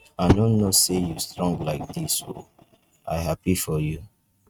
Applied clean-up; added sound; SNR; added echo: neural mask model RNNoise.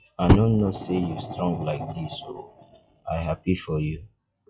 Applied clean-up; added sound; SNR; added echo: classical method log-MMSE.